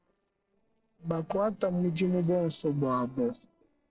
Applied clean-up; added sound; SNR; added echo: neural separator model SepFormer DNS4.